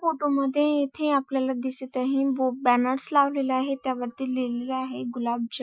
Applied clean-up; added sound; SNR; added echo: classical method Wiener filter.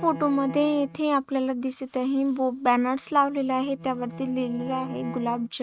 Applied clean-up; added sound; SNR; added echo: neural mask model RNNoise.